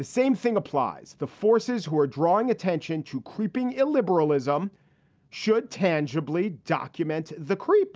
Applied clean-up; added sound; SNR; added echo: none; none; none; none.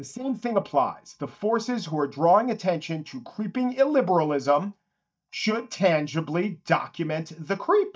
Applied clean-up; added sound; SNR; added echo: neural mask model DeepFilterNet 3.